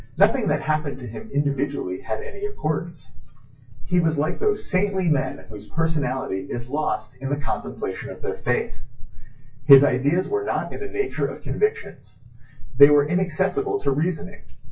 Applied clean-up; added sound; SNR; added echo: classical method WPE with log-MMSE.